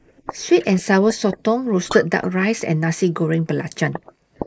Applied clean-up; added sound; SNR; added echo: neural mask model Resemble Enhance denoiser.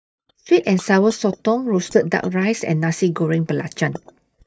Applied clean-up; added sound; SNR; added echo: neural mask model DeepFilterNet 3.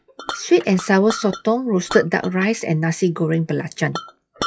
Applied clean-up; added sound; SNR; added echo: classical method log-MMSE.